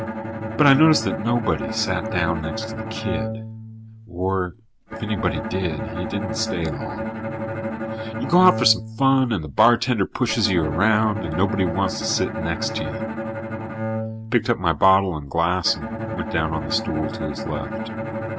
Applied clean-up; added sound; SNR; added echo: none; Bowed string instrument; 6 dB; none.